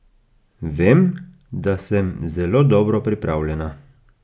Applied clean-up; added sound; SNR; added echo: none; none; none; none.